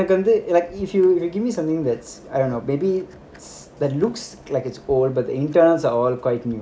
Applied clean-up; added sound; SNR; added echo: none; none; none; none.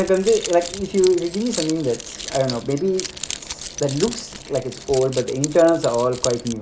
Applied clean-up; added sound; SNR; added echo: none; Keys jangling; 12 dB; none.